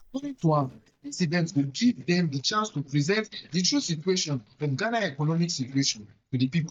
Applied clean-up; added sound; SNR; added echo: neural mask model DeepFilterNet 3.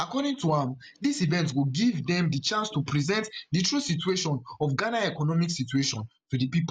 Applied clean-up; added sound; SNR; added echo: none; none; none; none.